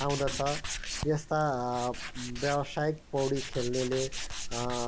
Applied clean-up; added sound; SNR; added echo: none; Tools; 6 dB; none.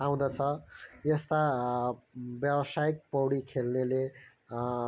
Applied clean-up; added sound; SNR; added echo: none; none; none; none.